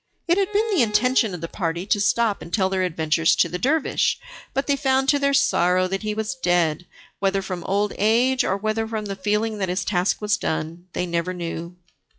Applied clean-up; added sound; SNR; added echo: classical method log-MMSE.